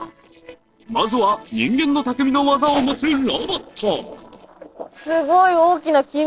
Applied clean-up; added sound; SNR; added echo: neural separator model SepFormer DNS4.